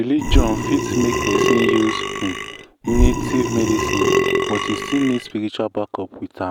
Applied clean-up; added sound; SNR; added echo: none; Burping, eructation; -2 dB; none.